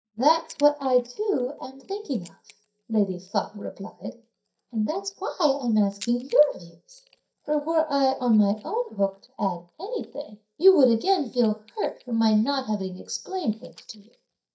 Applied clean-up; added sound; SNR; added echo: neural mask model DeepFilterNet 3.